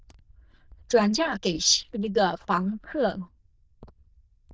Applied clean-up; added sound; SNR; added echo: neural diffusion model UNIVERSE++.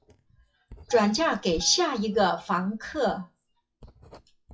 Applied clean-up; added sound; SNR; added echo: classical method log-MMSE.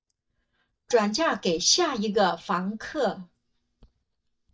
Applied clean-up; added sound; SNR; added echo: neural mask model DeepFilterNet 3.